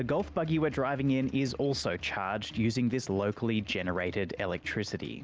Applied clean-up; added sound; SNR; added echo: none; none; none; none.